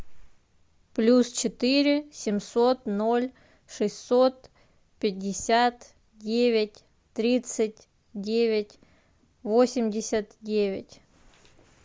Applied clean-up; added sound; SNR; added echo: none; none; none; none.